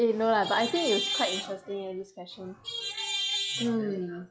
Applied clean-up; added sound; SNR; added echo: classical method log-MMSE.